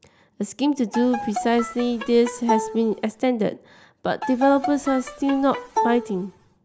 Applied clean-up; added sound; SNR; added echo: none; Bowed string instrument; 7 dB; none.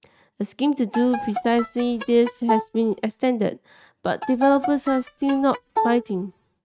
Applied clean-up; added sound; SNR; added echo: neural mask model RNNoise.